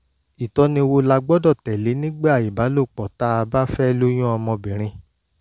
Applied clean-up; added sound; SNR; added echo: none; none; none; none.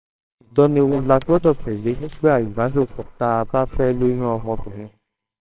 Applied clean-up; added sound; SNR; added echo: neural separator model SepFormer WHAMR!.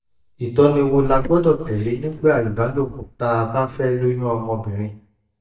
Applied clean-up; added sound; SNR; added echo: neural mask model DeepFilterNet 3.